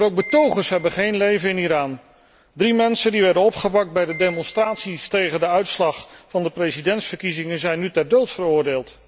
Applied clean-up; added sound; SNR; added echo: none; Piano; 17 dB; none.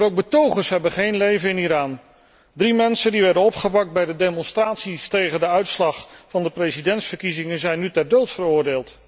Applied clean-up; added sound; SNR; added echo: none; none; none; none.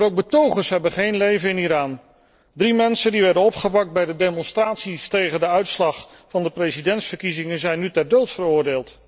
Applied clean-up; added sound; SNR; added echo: neural separator model SepFormer DNS4.